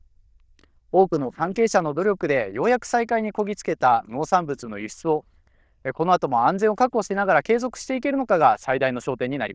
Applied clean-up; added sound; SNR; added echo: neural diffusion model UNIVERSE++.